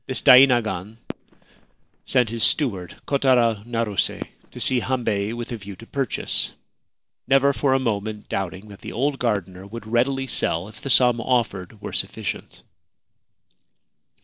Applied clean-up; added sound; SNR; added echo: neural separator model SepFormer DNS4.